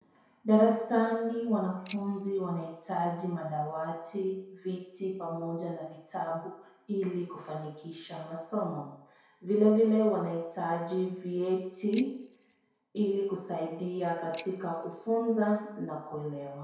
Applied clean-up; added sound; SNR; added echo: none; Bicycle bell; -1 dB; reverberation time 0.7 s.